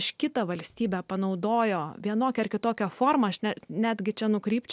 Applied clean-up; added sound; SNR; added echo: none; none; none; none.